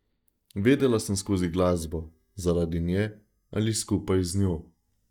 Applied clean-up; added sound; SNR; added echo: neural mask model DeepFilterNet 3.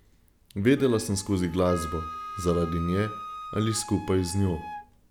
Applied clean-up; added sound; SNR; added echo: none; Wind instrument, woodwind instrument; 13 dB; none.